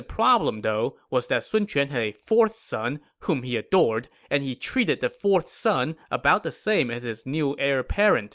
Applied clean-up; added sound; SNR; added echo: none; none; none; none.